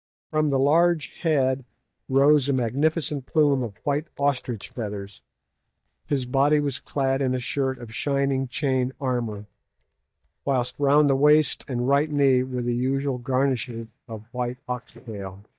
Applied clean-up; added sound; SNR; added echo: neural mask model DeepFilterNet 3.